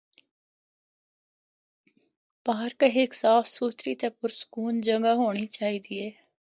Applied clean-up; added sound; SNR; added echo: none; none; none; none.